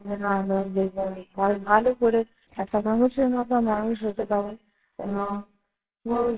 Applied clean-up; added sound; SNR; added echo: neural separator model SepFormer WHAMR!.